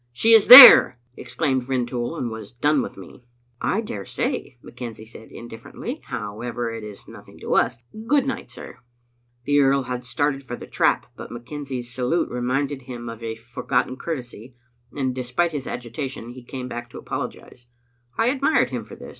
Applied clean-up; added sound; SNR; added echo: none; none; none; none.